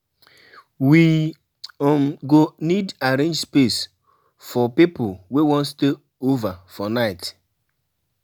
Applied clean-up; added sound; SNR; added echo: none; none; none; none.